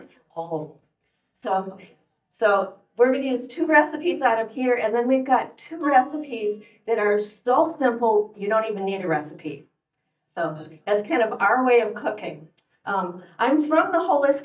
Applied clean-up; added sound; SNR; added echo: neural mask model DeepFilterNet 3.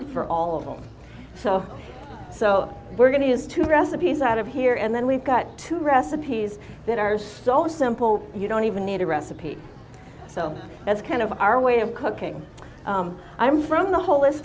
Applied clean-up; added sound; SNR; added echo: none; none; none; none.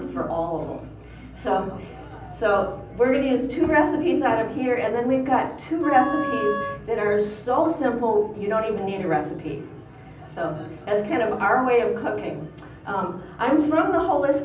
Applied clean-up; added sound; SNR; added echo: none; Wind instrument, woodwind instrument; 8 dB; reverberation time 0.6 s.